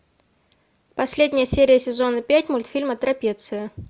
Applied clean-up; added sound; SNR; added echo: none; none; none; none.